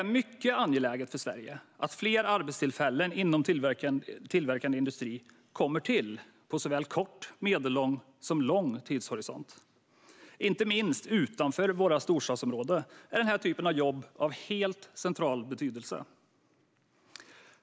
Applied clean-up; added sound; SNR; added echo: none; none; none; none.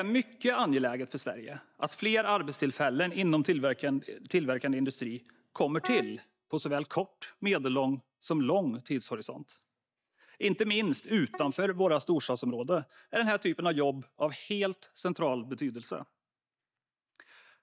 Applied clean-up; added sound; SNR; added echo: neural mask model DeepFilterNet 3.